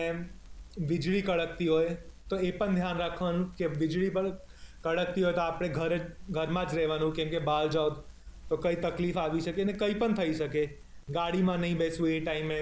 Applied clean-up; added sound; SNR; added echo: none; Crackle; 16 dB; none.